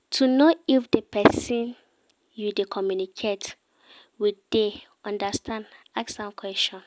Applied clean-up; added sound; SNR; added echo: none; none; none; none.